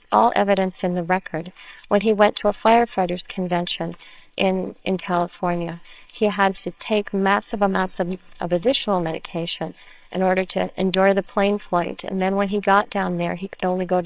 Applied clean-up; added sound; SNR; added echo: neural separator model SepFormer WHAMR!.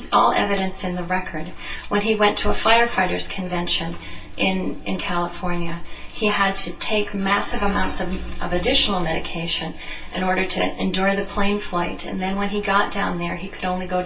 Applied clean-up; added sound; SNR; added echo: none; Crumpling, crinkling; 13 dB; reverberation time 0.2 s.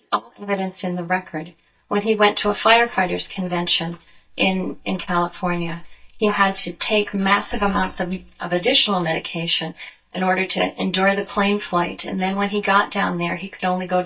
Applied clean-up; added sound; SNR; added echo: neural mask model DeepFilterNet 3.